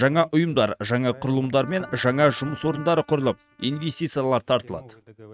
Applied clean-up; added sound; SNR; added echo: neural mask model RNNoise.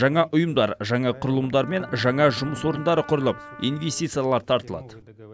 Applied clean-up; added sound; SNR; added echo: none; Strum + Wind instrument, woodwind instrument; 16 dB; none.